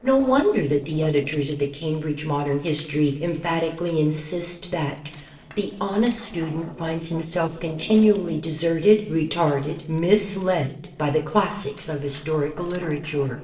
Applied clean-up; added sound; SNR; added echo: neural separator model SepFormer DNS4.